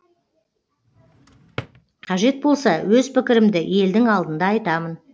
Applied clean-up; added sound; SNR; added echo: none; Drawer open or close; 18 dB; none.